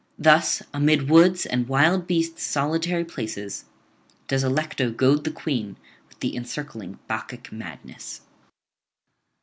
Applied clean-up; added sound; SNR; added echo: none; none; none; none.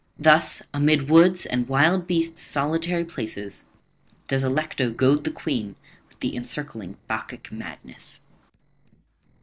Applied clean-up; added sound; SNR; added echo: neural separator model SepFormer DNS4.